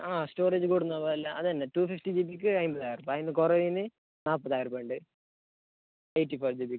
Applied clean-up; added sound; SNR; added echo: none; none; none; none.